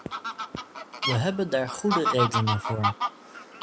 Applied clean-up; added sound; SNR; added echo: none; Fowl; 2 dB; none.